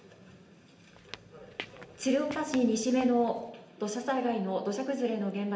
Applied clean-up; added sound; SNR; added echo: none; Squeak / Walk, footsteps; 17 dB; reverberation time 0.8 s.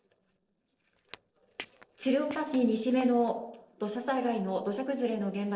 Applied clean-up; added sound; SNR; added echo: neural separator model SepFormer DNS4.